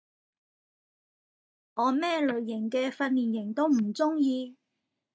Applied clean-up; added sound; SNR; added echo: neural mask model DeepFilterNet 3.